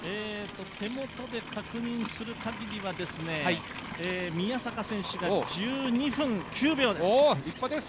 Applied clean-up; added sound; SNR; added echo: none; Livestock, farm animals, working animals; 11 dB; none.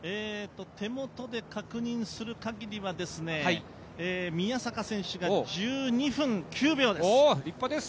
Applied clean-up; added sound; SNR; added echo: none; none; none; none.